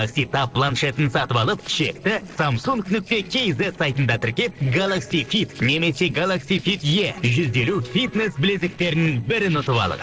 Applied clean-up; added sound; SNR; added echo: neural separator model SepFormer DNS4.